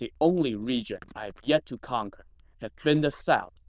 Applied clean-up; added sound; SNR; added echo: neural diffusion model UNIVERSE++.